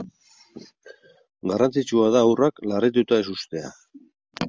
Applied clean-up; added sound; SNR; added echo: none; none; none; none.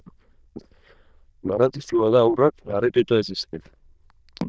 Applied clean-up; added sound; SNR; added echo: neural diffusion model UNIVERSE++.